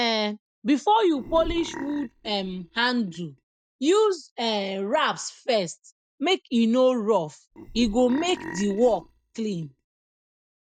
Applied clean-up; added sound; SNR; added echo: neural mask model DeepFilterNet 3.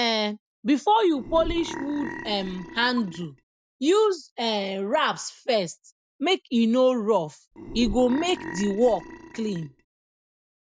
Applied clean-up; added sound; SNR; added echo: none; Burping, eructation; 11 dB; none.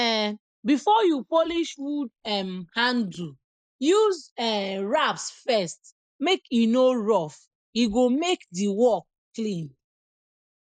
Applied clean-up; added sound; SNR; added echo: neural mask model Resemble Enhance denoiser.